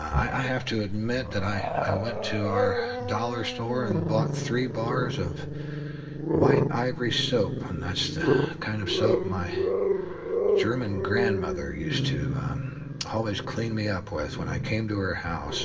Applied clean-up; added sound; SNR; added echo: none; Growling; -1 dB; reverberation time 1.2 s.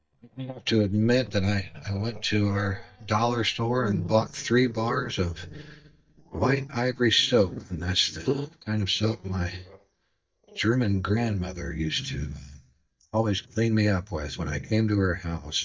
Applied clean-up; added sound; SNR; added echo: neural mask model DeepFilterNet 3.